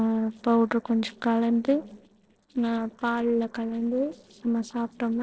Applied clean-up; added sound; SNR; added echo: neural separator model SepFormer DNS4.